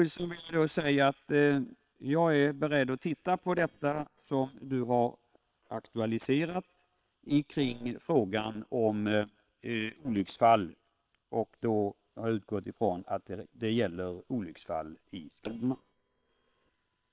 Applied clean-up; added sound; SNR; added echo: neural separator model SepFormer WHAM!.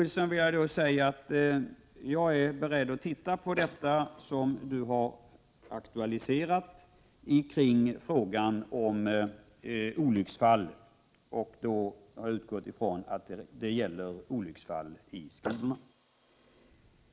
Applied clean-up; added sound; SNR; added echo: neural mask model Resemble Enhance denoiser.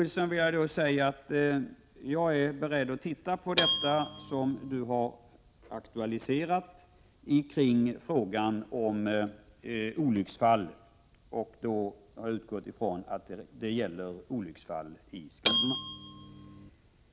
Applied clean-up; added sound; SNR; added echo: none; Bell; 1 dB; none.